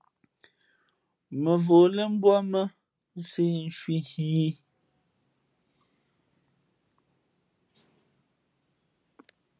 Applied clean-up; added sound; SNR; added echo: none; none; none; none.